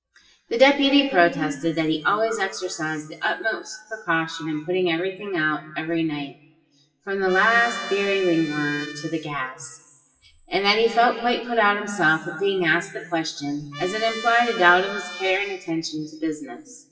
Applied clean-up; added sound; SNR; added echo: classical method WPE with log-MMSE.